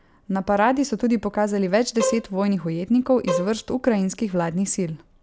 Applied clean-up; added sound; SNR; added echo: none; Bowed string instrument; 7 dB; none.